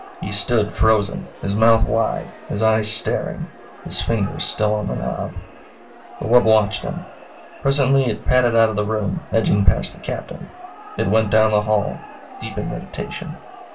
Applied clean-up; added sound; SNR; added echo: none; Cricket; 14 dB; reverberation time 0.2 s.